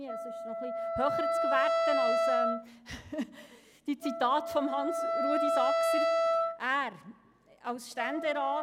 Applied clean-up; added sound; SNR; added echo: none; Wind instrument, woodwind instrument; -3 dB; none.